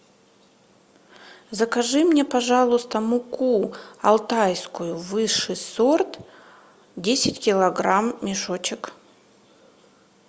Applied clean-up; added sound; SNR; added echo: none; none; none; none.